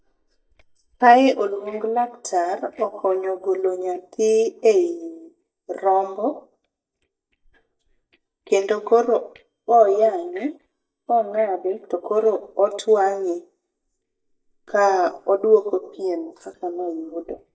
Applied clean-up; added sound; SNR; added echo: neural mask model DeepFilterNet 3.